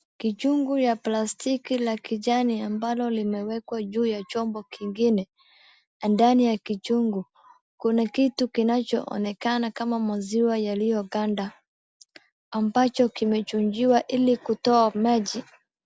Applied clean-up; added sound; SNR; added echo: none; none; none; none.